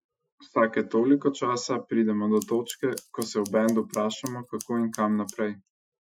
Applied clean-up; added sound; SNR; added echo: classical method Wiener filter.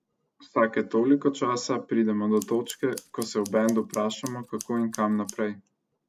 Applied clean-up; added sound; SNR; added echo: none; Scissors; 18 dB; none.